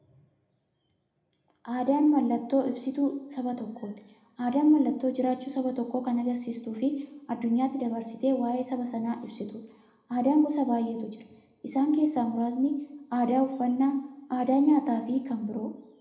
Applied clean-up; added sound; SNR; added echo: none; none; none; reverberation time 0.7 s.